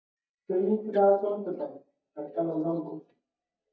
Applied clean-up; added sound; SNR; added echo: neural mask model DeepFilterNet 3.